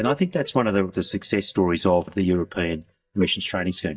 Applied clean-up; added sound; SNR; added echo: neural mask model DeepFilterNet 3.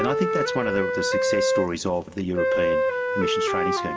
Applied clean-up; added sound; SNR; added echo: none; Wind instrument, woodwind instrument; -4 dB; reverberation time 1.7 s.